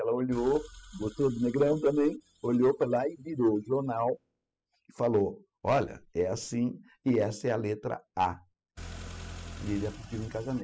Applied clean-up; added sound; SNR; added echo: classical method spectral subtraction.